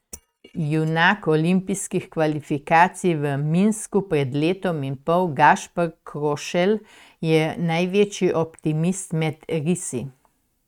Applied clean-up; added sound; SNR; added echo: neural mask model RNNoise.